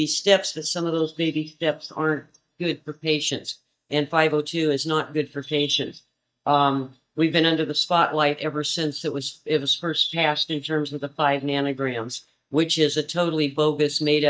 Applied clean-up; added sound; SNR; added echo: neural mask model DeepFilterNet 3.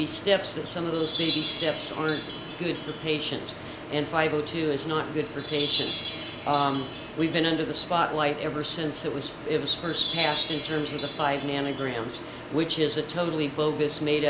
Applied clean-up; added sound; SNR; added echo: none; Wind chime; -2 dB; none.